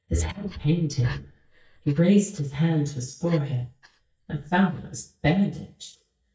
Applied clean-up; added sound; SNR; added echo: neural mask model DeepFilterNet 3.